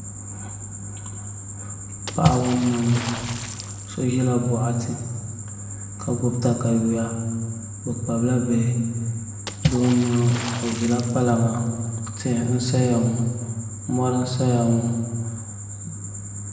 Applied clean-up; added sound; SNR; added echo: none; Water / Splash, splatter; 12 dB; reverberation time 1.4 s.